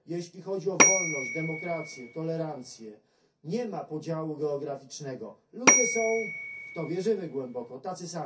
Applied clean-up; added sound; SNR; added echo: none; Bell / Telephone; -5 dB; reverberation time 0.3 s.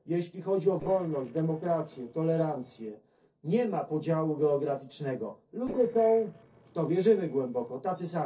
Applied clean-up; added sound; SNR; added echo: neural separator model SepFormer DNS4.